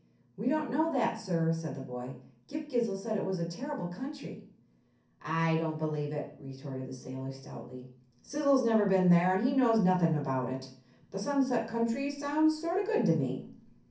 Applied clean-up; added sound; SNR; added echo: none; none; none; reverberation time 0.6 s.